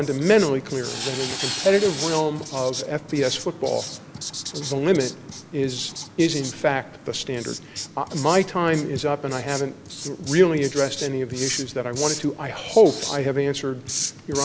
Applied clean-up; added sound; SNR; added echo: none; Tools + Writing; 10 dB; none.